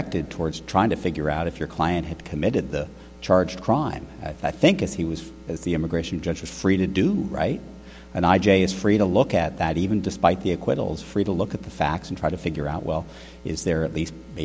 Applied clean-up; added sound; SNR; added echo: none; none; none; none.